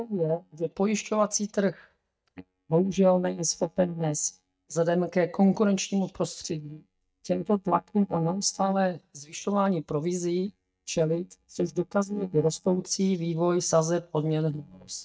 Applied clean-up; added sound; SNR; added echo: neural mask model DeepFilterNet 3.